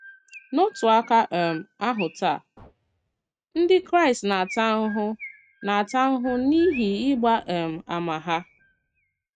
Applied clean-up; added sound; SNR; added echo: neural mask model RNNoise.